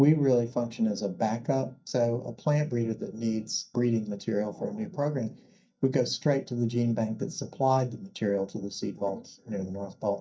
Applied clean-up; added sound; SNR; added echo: neural mask model DeepFilterNet 3.